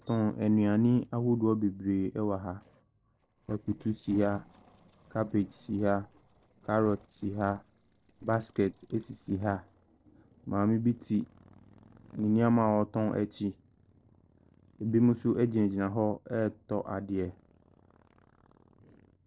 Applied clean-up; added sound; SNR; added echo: neural separator model SepFormer DNS4.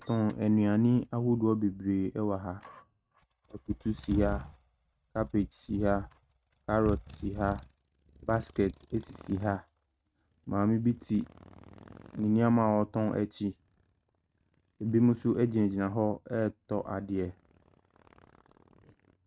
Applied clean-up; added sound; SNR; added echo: neural mask model RNNoise.